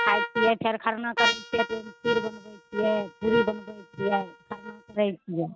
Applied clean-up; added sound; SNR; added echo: neural mask model RNNoise.